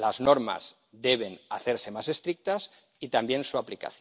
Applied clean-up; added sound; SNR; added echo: none; none; none; none.